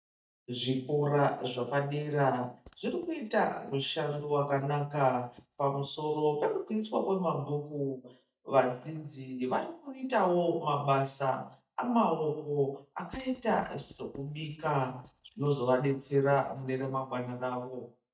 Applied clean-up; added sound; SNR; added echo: neural mask model DeepFilterNet 3.